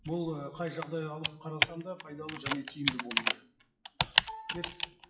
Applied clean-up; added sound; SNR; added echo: classical method WPE with log-MMSE.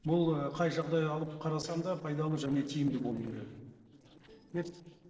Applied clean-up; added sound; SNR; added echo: neural separator model SepFormer DNS4.